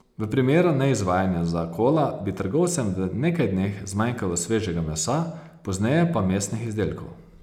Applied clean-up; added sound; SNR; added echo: none; none; none; none.